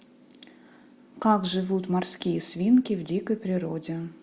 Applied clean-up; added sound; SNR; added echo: none; none; none; none.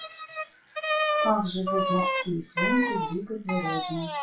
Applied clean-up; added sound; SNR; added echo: classical method WPE with log-MMSE.